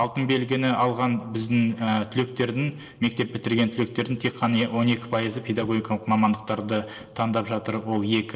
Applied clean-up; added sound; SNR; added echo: neural separator model SepFormer DNS4.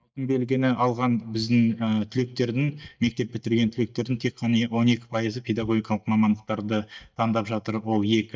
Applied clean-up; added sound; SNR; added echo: neural mask model DeepFilterNet 3.